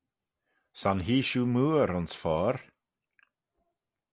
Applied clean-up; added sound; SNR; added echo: none; none; none; none.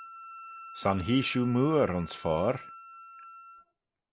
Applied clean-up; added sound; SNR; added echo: none; Wind instrument, woodwind instrument; 16 dB; none.